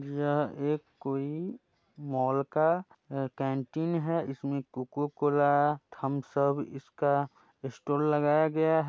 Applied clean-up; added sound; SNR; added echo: none; none; none; none.